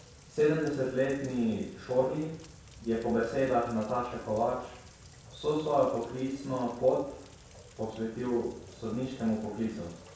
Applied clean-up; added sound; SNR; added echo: none; Rain; 20 dB; reverberation time 0.7 s.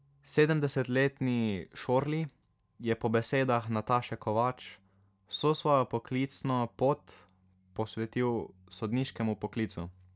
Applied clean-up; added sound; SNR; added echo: none; none; none; none.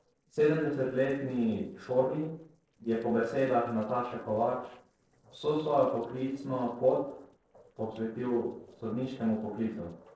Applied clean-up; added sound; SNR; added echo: neural separator model SepFormer DNS4.